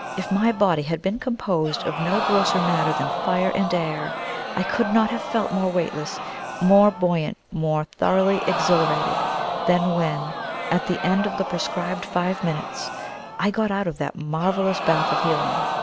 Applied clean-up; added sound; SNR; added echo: none; Crowd; 5 dB; none.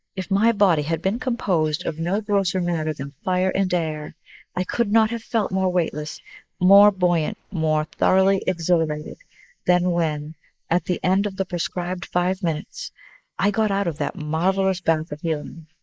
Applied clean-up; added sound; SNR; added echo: neural mask model Resemble Enhance denoiser.